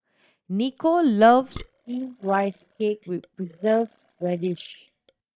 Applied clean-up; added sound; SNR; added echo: neural mask model DeepFilterNet 3.